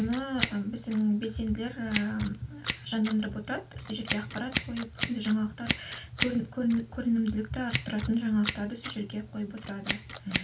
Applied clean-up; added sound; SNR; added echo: none; Scissors; 7 dB; reverberation time 0.2 s.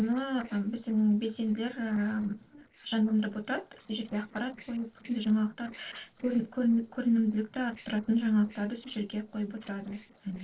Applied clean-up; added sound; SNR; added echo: neural separator model SepFormer DNS4.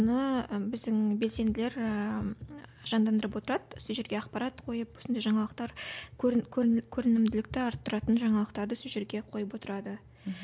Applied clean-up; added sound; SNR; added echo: none; none; none; none.